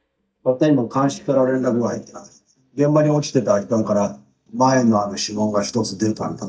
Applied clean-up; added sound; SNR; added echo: neural mask model DeepFilterNet 3.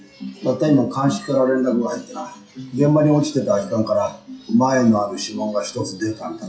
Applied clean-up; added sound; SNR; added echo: classical method WPE with log-MMSE.